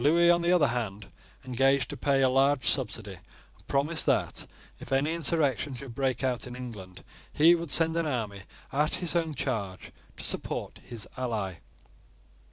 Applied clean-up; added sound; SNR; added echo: none; none; none; none.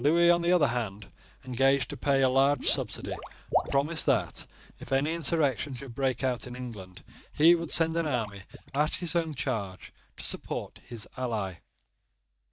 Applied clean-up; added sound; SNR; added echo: neural mask model DeepFilterNet 3.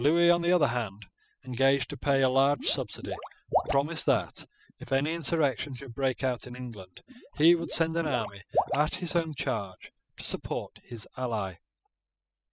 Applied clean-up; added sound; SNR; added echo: classical method spectral subtraction.